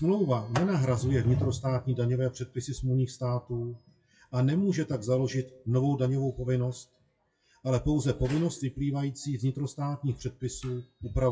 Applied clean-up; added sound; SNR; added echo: classical method WPE with log-MMSE.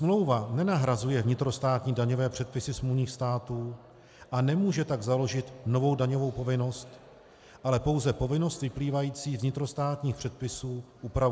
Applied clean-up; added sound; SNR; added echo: none; none; none; none.